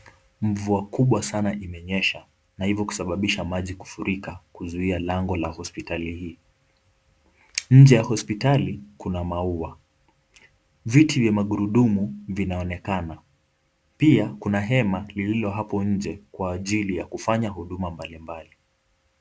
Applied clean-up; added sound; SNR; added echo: none; none; none; none.